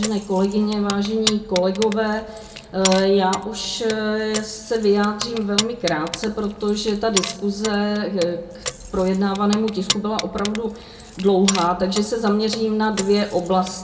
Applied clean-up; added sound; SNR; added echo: none; Keys jangling; 10 dB; reverberation time 0.3 s.